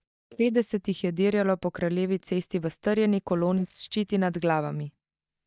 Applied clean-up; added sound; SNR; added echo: neural mask model DeepFilterNet 3.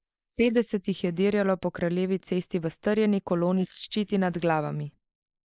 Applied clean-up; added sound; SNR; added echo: neural mask model Resemble Enhance denoiser.